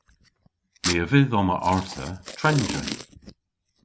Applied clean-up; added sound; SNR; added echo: none; Packing tape, duct tape; 10 dB; none.